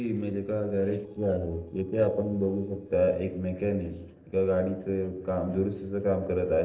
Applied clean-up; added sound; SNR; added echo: neural separator model SepFormer DNS4.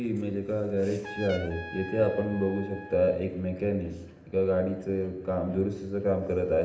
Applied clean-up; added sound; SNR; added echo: none; Trumpet; 16 dB; reverberation time 0.8 s.